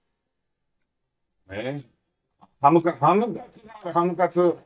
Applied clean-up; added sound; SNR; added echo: neural mask model DeepFilterNet 3.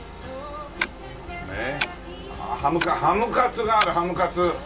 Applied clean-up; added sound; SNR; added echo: none; Clock; 11 dB; reverberation time 0.2 s.